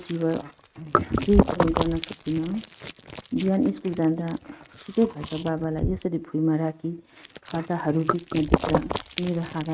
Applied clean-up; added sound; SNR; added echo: neural mask model RNNoise.